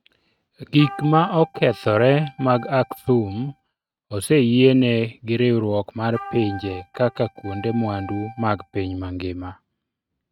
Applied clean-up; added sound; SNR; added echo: neural mask model RNNoise.